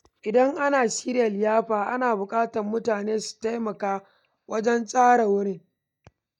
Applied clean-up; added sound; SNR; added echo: neural mask model DeepFilterNet 3.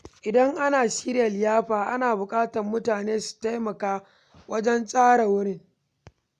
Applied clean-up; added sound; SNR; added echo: none; none; none; none.